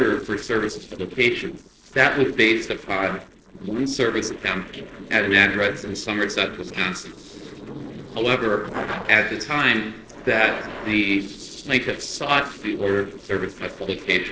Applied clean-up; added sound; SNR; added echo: neural separator model SepFormer DNS4.